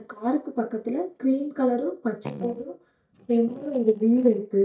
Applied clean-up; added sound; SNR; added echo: neural mask model DeepFilterNet 3.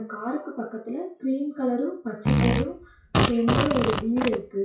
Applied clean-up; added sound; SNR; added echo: classical method WPE with log-MMSE.